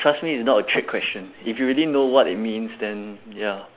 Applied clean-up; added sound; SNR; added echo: none; none; none; none.